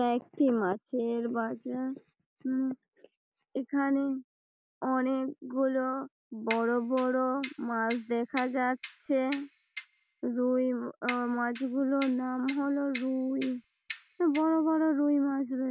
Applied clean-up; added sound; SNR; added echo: none; Clock; 10 dB; none.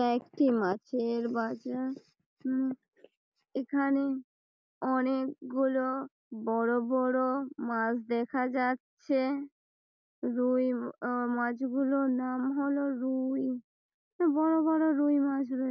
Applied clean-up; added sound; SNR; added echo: none; none; none; none.